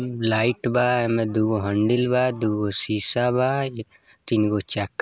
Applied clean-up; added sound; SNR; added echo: none; none; none; none.